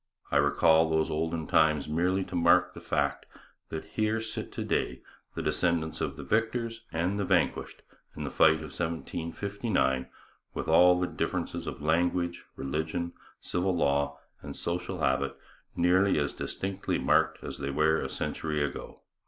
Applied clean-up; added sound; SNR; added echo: none; none; none; none.